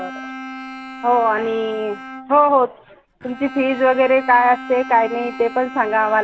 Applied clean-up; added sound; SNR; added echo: none; Bowed string instrument; 14 dB; none.